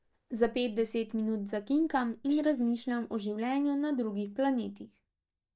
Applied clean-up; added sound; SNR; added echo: neural mask model DeepFilterNet 3.